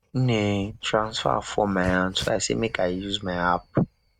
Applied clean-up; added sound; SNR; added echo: neural mask model RNNoise.